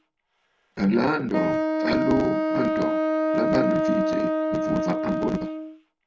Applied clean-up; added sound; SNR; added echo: none; Wind instrument, woodwind instrument; -2 dB; none.